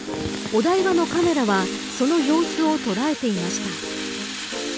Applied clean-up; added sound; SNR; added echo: none; Fire; 10 dB; none.